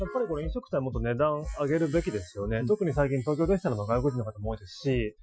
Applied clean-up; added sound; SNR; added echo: classical method Wiener filter.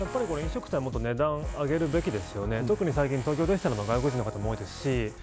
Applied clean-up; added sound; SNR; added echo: none; Tools; 18 dB; none.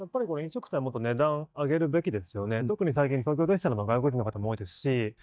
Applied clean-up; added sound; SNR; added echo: neural mask model DeepFilterNet 3.